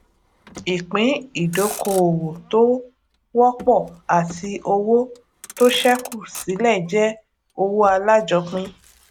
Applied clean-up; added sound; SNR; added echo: none; Motor vehicle (road); 20 dB; none.